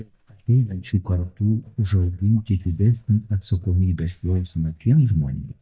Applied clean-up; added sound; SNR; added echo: neural mask model DeepFilterNet 3.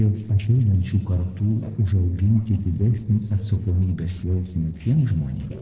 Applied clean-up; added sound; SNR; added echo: neural separator model SepFormer DNS4.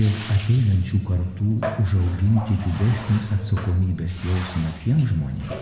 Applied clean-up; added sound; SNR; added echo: none; Bathtub (filling or washing); 15 dB; reverberation time 2.3 s.